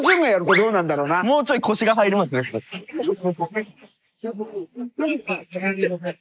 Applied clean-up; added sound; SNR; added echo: neural mask model Resemble Enhance denoiser.